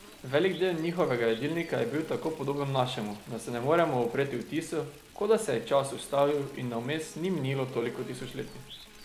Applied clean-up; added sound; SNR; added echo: none; Stream + Buzz / Bird; 19 dB; none.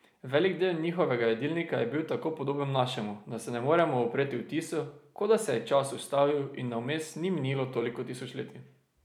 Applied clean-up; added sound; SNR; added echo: none; none; none; none.